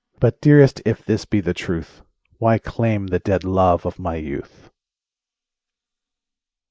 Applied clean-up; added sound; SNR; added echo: neural mask model Resemble Enhance denoiser.